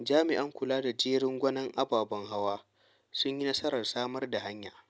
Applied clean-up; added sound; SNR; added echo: none; none; none; none.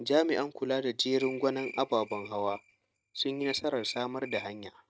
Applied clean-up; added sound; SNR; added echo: neural mask model RNNoise.